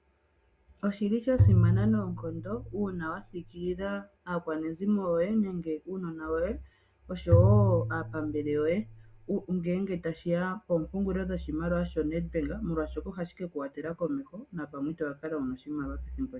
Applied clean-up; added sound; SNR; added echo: none; Bowed string instrument; -4 dB; none.